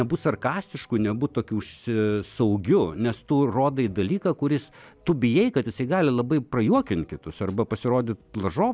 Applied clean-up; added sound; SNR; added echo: none; none; none; none.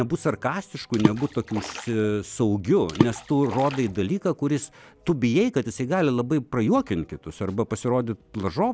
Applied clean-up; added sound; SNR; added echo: none; Water / Splash, splatter; 5 dB; none.